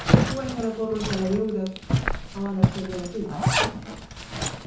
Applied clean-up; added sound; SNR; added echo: none; Zipper (clothing); -4 dB; reverberation time 0.5 s.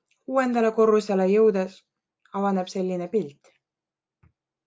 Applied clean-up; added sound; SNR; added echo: none; none; none; none.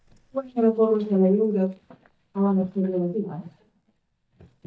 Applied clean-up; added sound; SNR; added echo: neural mask model DeepFilterNet 3.